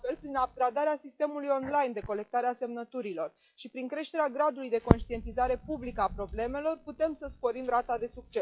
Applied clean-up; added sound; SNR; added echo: classical method log-MMSE.